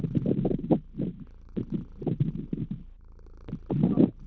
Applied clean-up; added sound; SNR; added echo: none; Purr; 16 dB; none.